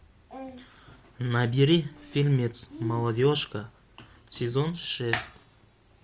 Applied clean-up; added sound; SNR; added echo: none; none; none; none.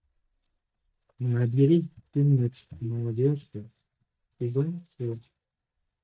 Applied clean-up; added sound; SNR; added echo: neural mask model DeepFilterNet 3.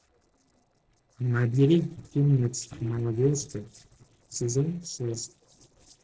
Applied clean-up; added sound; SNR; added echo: neural separator model SepFormer DNS4.